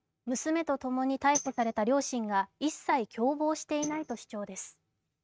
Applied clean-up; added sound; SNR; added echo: neural mask model RNNoise.